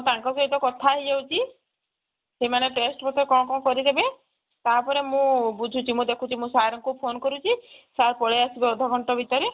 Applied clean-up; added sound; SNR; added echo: none; none; none; none.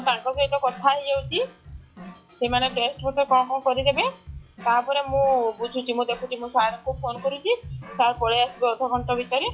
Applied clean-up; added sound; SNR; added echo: classical method log-MMSE.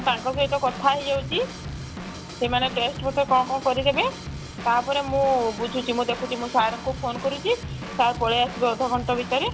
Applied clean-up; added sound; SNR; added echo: none; Drum / Drum kit; 10 dB; none.